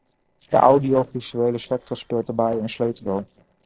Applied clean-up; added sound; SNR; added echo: neural separator model SepFormer DNS4.